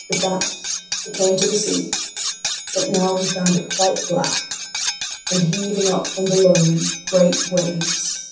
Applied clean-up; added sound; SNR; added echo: none; Cutlery, silverware; 5 dB; reverberation time 0.7 s.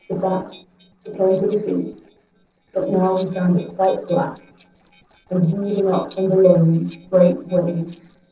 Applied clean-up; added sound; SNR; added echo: neural separator model SepFormer DNS4.